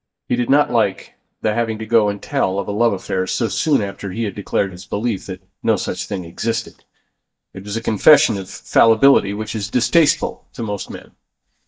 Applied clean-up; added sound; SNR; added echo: neural mask model DeepFilterNet 3.